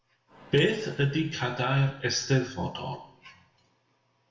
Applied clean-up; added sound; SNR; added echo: none; Microwave oven; 20 dB; reverberation time 0.8 s.